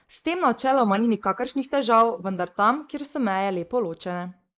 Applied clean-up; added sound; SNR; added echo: neural mask model Resemble Enhance denoiser.